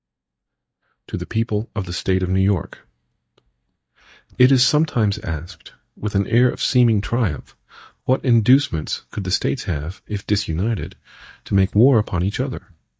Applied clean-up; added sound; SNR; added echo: neural mask model DeepFilterNet 3.